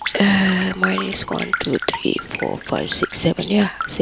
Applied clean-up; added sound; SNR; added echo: none; Raindrop + Rattle; 8 dB; none.